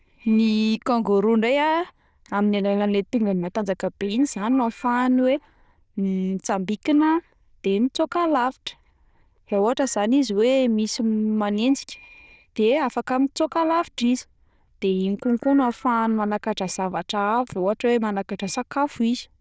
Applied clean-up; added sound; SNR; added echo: neural diffusion model UNIVERSE++.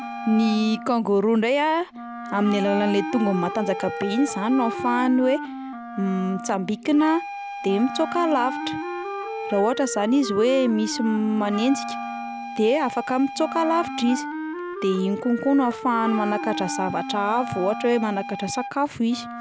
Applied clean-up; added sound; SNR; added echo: none; Wind instrument, woodwind instrument + Wind instrument, woodwind instrument; 8 dB; none.